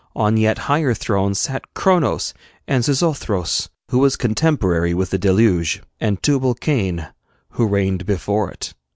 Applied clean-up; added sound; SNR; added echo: none; none; none; none.